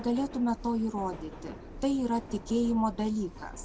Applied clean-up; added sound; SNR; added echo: none; Subway, metro, underground; 14 dB; none.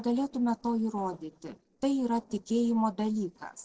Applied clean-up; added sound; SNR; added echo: neural separator model SepFormer DNS4.